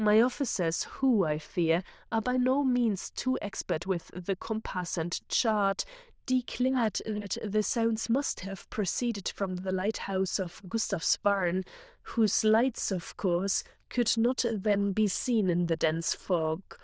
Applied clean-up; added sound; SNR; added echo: neural diffusion model UNIVERSE++.